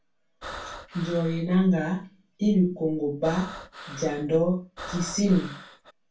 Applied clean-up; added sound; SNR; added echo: none; Breathing; 14 dB; reverberation time 0.2 s.